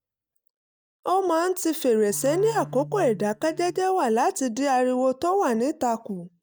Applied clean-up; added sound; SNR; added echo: neural mask model DeepFilterNet 3.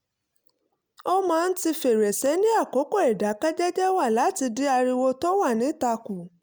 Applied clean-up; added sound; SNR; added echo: none; none; none; none.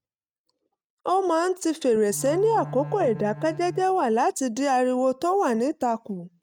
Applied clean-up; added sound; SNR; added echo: neural mask model RNNoise.